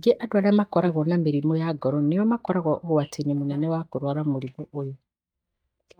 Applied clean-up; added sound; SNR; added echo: neural mask model DeepFilterNet 3.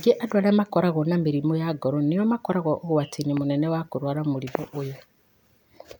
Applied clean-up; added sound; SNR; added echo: none; none; none; none.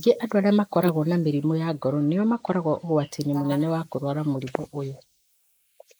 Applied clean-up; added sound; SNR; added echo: neural mask model Resemble Enhance denoiser.